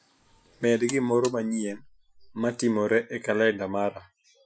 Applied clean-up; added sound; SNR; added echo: classical method Wiener filter.